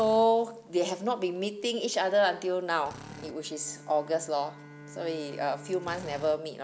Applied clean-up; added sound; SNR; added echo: none; Bowed string instrument + Drill; 19 dB; none.